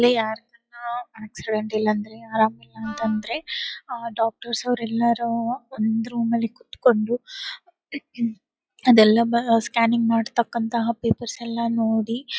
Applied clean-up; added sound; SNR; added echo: classical method log-MMSE.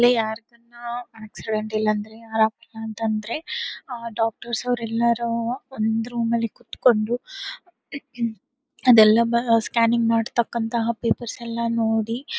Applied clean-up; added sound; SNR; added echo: neural mask model Resemble Enhance denoiser.